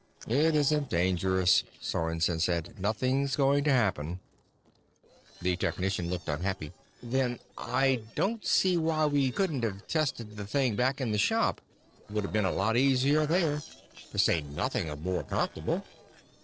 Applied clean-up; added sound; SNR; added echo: neural separator model SepFormer DNS4.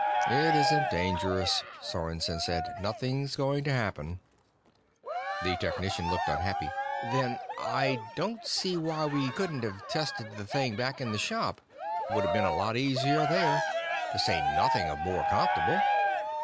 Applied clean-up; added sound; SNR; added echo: none; Cheering; 0 dB; none.